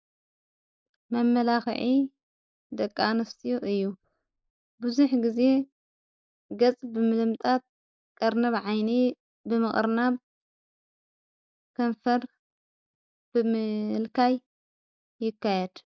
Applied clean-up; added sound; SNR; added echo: neural mask model Resemble Enhance denoiser.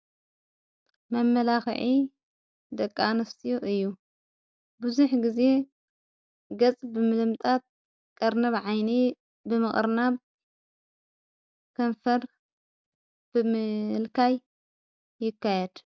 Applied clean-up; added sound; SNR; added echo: none; none; none; none.